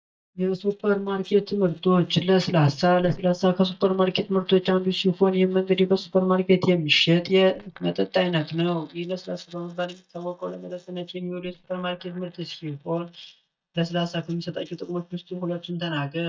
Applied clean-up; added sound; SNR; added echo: neural mask model DeepFilterNet 3.